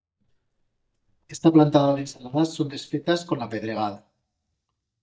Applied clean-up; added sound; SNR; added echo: neural mask model DeepFilterNet 3.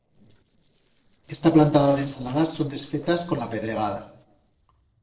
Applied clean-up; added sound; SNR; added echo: neural separator model SepFormer DNS4.